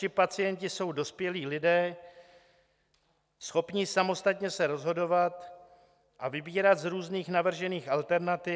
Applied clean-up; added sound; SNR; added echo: none; none; none; none.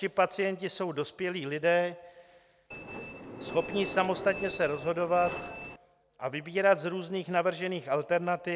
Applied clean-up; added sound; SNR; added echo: none; Train; 10 dB; none.